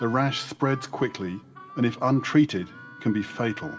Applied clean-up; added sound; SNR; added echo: none; Harmonica; 18 dB; reverberation time 0.4 s.